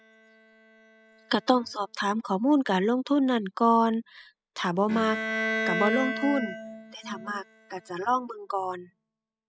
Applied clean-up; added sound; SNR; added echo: classical method spectral subtraction.